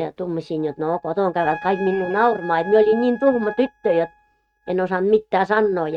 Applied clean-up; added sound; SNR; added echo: neural mask model RNNoise.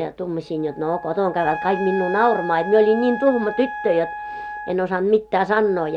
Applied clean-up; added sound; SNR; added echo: none; Wind instrument, woodwind instrument; 11 dB; none.